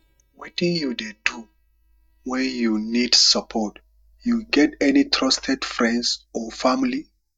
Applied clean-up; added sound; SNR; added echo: neural mask model DeepFilterNet 3.